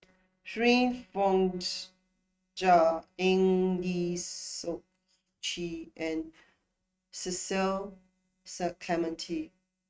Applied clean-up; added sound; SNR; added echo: neural mask model RNNoise.